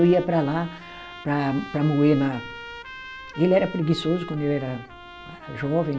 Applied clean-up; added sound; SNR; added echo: none; Trumpet; 16 dB; none.